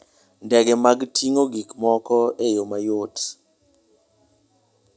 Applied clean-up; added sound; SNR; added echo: none; none; none; none.